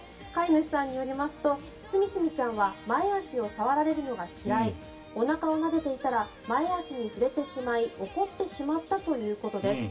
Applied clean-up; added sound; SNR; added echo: none; none; none; reverberation time 0.2 s.